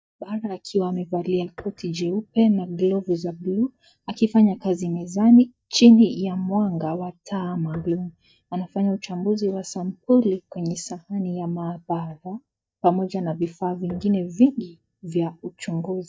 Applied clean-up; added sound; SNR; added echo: neural mask model DeepFilterNet 3.